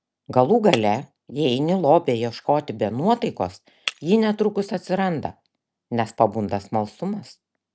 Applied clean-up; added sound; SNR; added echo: none; Shatter; 18 dB; none.